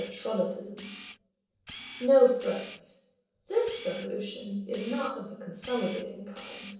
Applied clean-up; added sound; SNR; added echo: none; Camera; 16 dB; reverberation time 0.7 s.